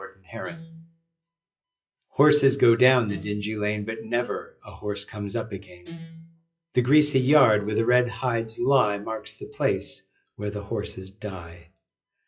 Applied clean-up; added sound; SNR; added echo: classical method WPE with log-MMSE.